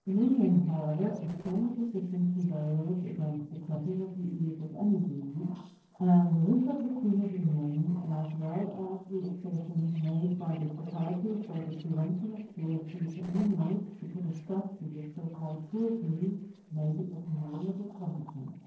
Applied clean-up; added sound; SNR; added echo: neural separator model SepFormer DNS4.